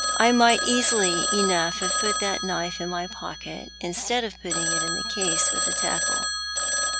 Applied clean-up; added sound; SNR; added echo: none; Telephone; -1 dB; none.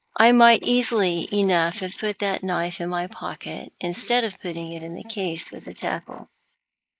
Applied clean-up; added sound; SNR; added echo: neural mask model Resemble Enhance denoiser.